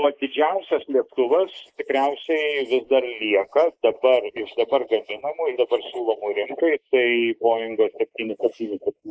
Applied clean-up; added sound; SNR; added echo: neural mask model Resemble Enhance denoiser.